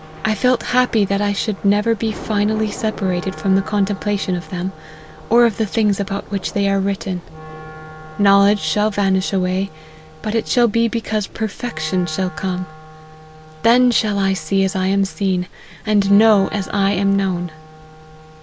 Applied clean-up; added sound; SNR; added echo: none; Wind instrument, woodwind instrument + Thunder / Rain; 18 dB; none.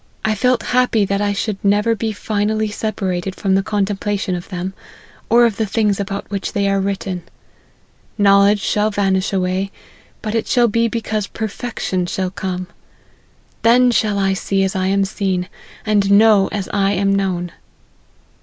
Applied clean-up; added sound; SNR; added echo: none; none; none; none.